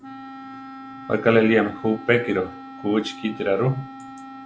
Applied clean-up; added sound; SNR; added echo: none; Wind instrument, woodwind instrument; 15 dB; none.